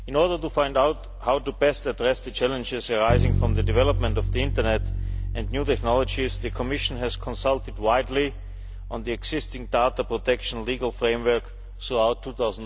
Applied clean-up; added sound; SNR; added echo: none; Bass guitar; 4 dB; none.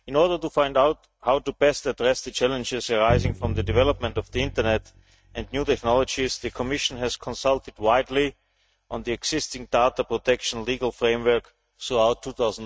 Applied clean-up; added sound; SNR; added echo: neural mask model RNNoise.